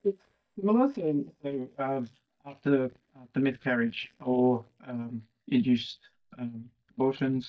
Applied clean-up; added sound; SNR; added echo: neural mask model DeepFilterNet 3.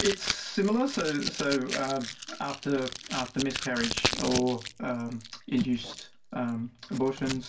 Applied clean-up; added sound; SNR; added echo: none; Packing tape, duct tape; 6 dB; reverberation time 0.2 s.